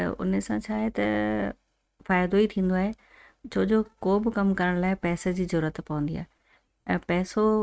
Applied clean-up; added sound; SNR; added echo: neural mask model RNNoise.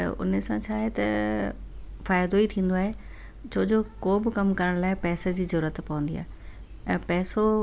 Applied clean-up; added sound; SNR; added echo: none; Insect; 19 dB; none.